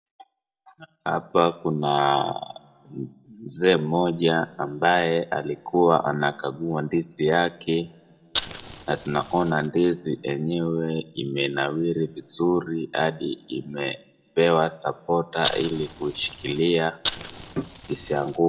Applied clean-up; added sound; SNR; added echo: none; Fire; 6 dB; reverberation time 0.8 s.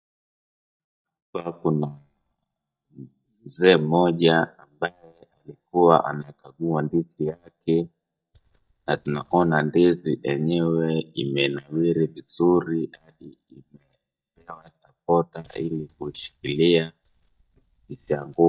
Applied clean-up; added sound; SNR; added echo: neural mask model DeepFilterNet 3.